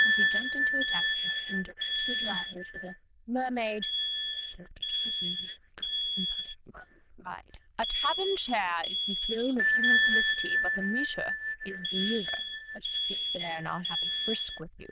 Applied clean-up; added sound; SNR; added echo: neural diffusion model UNIVERSE++.